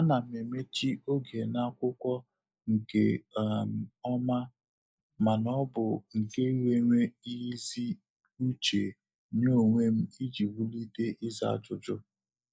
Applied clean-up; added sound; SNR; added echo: neural mask model DeepFilterNet 3.